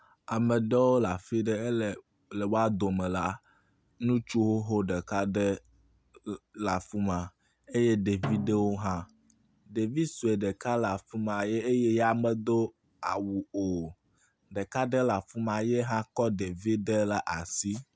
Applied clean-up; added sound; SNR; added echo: none; Snare drum; 12 dB; none.